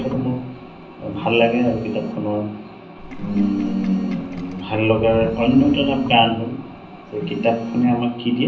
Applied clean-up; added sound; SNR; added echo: none; Sink (filling or washing); 16 dB; reverberation time 0.6 s.